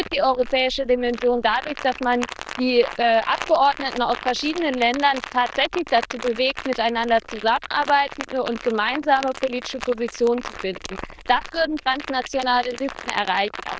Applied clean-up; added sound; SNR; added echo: neural diffusion model UNIVERSE++.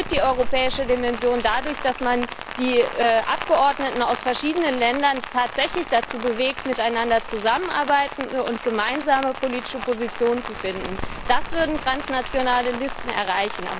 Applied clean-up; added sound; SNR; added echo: none; Rain; 7 dB; none.